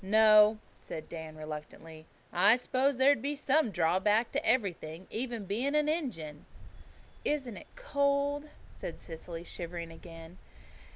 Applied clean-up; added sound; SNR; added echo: none; Stream; 19 dB; none.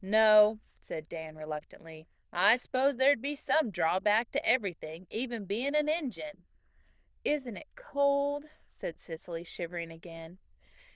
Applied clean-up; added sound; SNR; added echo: neural diffusion model UNIVERSE++.